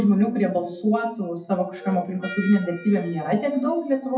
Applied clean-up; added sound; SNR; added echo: classical method WPE with log-MMSE.